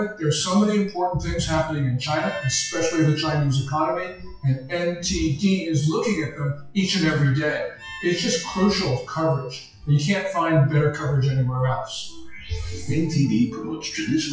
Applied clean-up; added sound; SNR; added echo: classical method WPE with log-MMSE.